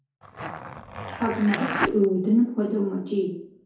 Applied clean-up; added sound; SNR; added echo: none; Zipper (clothing); 6 dB; reverberation time 2.3 s.